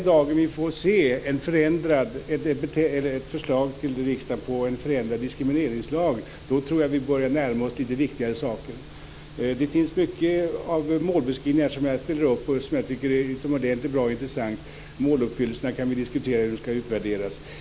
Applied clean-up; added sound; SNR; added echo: none; none; none; none.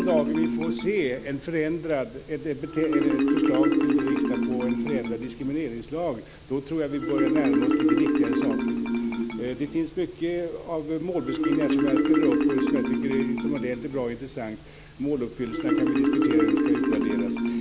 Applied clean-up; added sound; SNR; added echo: none; Marimba, xylophone; -4 dB; none.